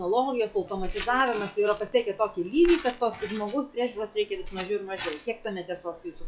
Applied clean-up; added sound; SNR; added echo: classical method log-MMSE.